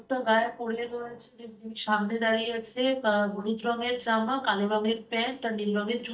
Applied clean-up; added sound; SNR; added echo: neural mask model DeepFilterNet 3.